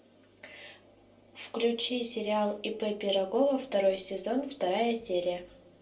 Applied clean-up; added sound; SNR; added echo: none; none; none; reverberation time 0.2 s.